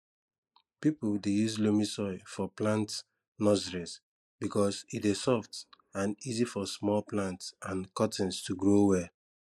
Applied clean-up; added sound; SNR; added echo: neural mask model Resemble Enhance denoiser.